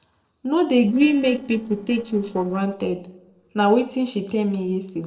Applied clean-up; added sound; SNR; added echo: neural separator model SepFormer DNS4.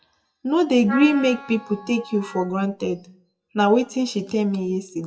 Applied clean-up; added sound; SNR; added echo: classical method WPE with log-MMSE.